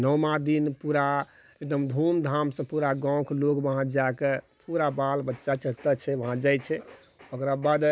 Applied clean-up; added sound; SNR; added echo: none; none; none; none.